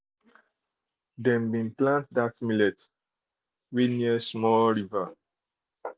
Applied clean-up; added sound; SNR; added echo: none; none; none; none.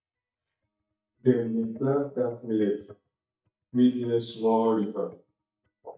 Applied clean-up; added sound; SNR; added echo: neural mask model DeepFilterNet 3.